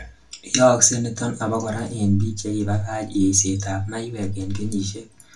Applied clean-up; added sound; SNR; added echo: none; none; none; reverberation time 0.2 s.